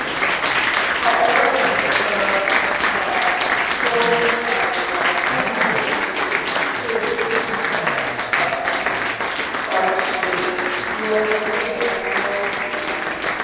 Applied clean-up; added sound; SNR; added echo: none; Applause; -4 dB; reverberation time 2.1 s.